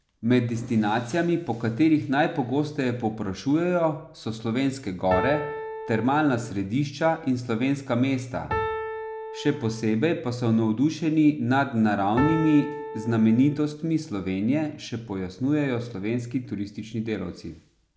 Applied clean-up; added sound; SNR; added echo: none; Piano; 7 dB; none.